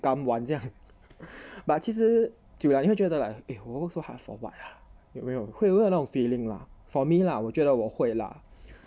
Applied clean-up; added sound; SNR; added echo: none; none; none; none.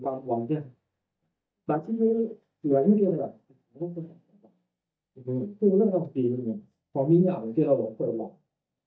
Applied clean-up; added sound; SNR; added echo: neural mask model DeepFilterNet 3.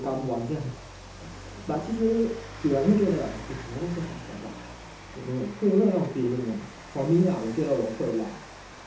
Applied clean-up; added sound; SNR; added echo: none; Rain; 15 dB; reverberation time 0.6 s.